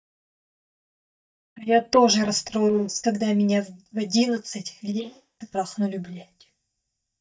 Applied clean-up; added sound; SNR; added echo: neural mask model DeepFilterNet 3.